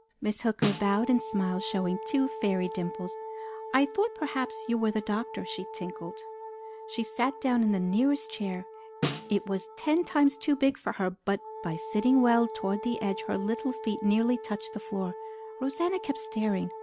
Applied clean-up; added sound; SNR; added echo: none; Snare drum + Wind instrument, woodwind instrument; 10 dB; none.